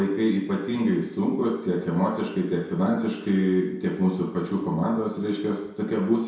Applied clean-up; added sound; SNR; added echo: none; none; none; reverberation time 0.7 s.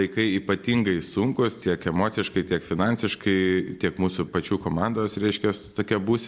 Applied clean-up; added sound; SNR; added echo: none; none; none; none.